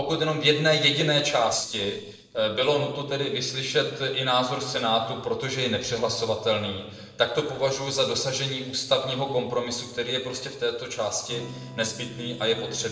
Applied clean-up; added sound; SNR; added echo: neural separator model SepFormer DNS4.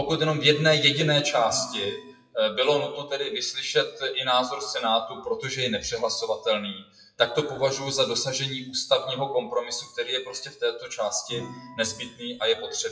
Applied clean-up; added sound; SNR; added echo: classical method WPE with log-MMSE.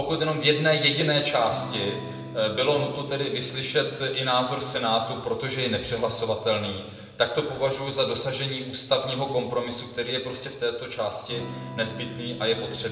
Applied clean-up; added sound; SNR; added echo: none; Electric guitar / Strum; 16 dB; reverberation time 1.1 s.